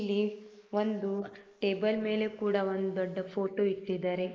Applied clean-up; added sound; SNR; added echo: neural mask model Resemble Enhance denoiser.